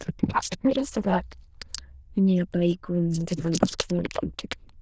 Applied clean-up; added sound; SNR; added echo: neural diffusion model UNIVERSE++.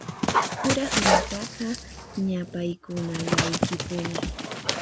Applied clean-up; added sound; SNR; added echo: none; Dog; -3 dB; none.